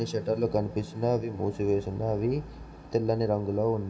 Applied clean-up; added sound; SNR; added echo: none; Bass guitar; 19 dB; reverberation time 0.3 s.